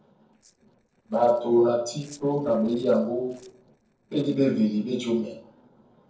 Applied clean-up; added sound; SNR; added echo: neural separator model SepFormer DNS4.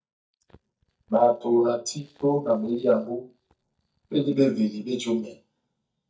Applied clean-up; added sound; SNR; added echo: neural mask model DeepFilterNet 3.